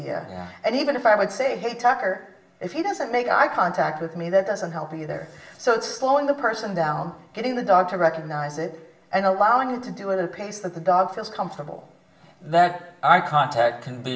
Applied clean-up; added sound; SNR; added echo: none; none; none; reverberation time 0.7 s.